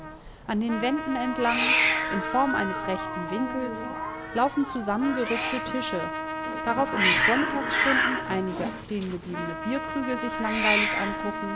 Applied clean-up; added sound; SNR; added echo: none; Hiss + Trumpet; -1 dB; none.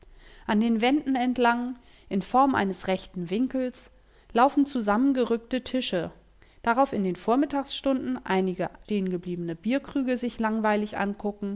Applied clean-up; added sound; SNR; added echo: none; none; none; none.